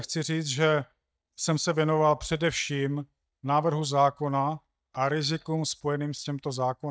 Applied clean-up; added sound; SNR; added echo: neural mask model DeepFilterNet 3.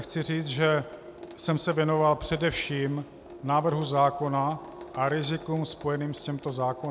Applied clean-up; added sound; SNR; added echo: none; Sink (filling or washing) / Water tap, faucet; 18 dB; none.